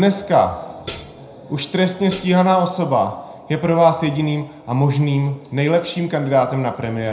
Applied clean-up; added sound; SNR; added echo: none; Hi-hat; 16 dB; reverberation time 0.4 s.